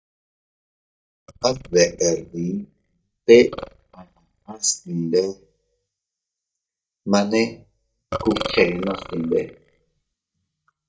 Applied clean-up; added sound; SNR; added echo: neural mask model DeepFilterNet 3.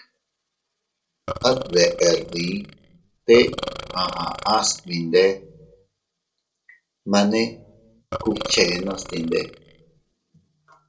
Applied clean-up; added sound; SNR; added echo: neural separator model SepFormer DNS4.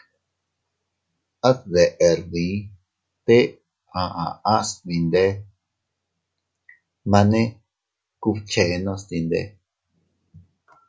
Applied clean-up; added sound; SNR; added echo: none; none; none; none.